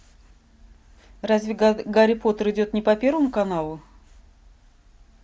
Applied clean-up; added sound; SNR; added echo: none; none; none; none.